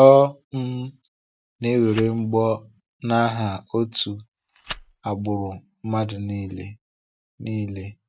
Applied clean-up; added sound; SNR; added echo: neural mask model RNNoise.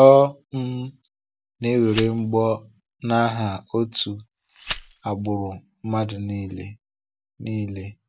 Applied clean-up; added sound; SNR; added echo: none; Glass; 16 dB; none.